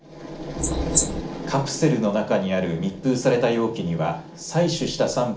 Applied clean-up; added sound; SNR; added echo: none; Wild animals; 0 dB; reverberation time 0.4 s.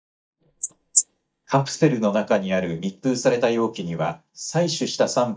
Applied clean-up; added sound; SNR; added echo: neural mask model DeepFilterNet 3.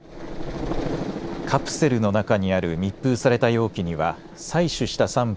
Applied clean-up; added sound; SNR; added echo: none; none; none; none.